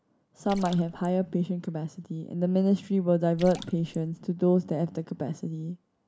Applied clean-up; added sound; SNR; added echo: none; Splash, splatter; 19 dB; none.